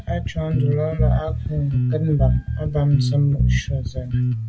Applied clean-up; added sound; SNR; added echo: none; Bass guitar; -2 dB; none.